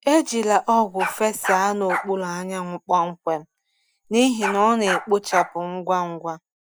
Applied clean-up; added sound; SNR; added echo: none; Bark; 7 dB; none.